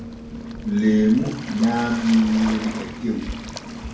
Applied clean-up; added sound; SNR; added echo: none; Waves, surf; 11 dB; reverberation time 0.5 s.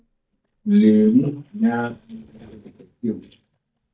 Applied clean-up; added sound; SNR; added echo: neural mask model DeepFilterNet 3.